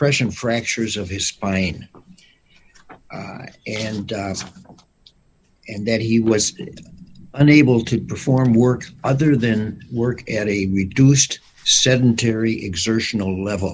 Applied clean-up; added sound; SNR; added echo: none; none; none; none.